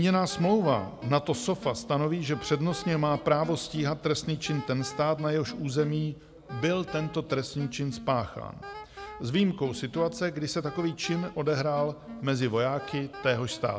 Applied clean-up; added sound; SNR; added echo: none; Wind instrument, woodwind instrument; 16 dB; none.